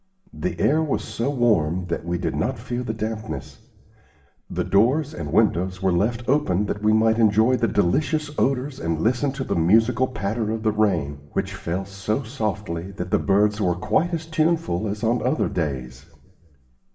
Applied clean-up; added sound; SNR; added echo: none; none; none; reverberation time 1.5 s.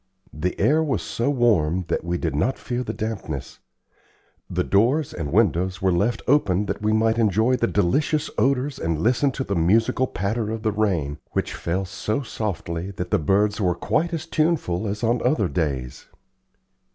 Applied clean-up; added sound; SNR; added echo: none; none; none; none.